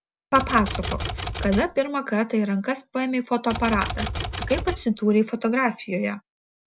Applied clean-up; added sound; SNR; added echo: none; Typewriter; 6 dB; none.